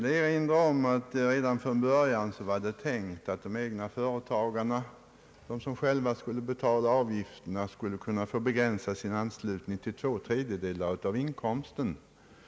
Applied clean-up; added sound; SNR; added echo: none; none; none; none.